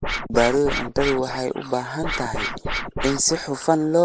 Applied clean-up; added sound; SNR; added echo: neural mask model Resemble Enhance denoiser.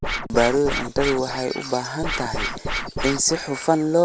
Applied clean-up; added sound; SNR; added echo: none; Scratching (performance technique); 5 dB; none.